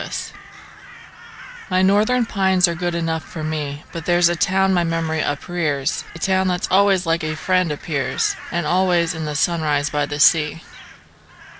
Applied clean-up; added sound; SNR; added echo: none; Crow; 17 dB; none.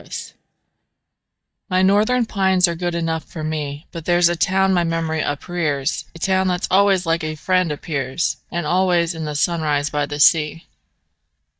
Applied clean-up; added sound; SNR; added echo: neural mask model DeepFilterNet 3.